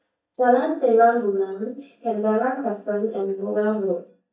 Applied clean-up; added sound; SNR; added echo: neural mask model DeepFilterNet 3.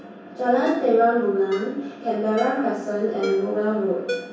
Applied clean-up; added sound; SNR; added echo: none; Ringtone; 14 dB; reverberation time 0.7 s.